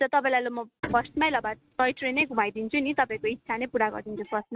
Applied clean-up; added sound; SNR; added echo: neural mask model RNNoise.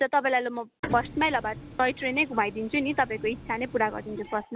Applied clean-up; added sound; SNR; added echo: none; Printer; 13 dB; none.